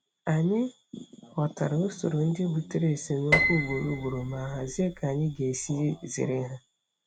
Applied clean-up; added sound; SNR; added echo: none; Piano; 3 dB; none.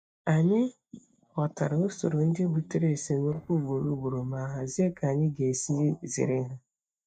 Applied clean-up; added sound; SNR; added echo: neural mask model DeepFilterNet 3.